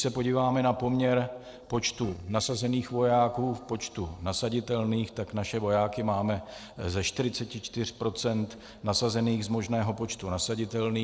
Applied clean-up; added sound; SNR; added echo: neural separator model SepFormer DNS4.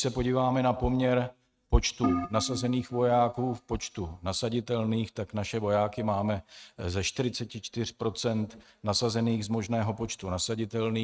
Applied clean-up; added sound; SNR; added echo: neural mask model RNNoise.